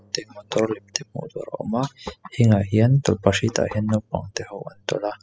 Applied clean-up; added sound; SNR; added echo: classical method spectral subtraction.